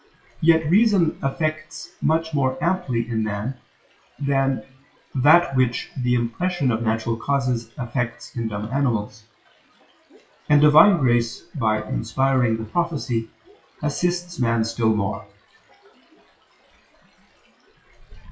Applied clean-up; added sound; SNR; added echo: classical method WPE with log-MMSE.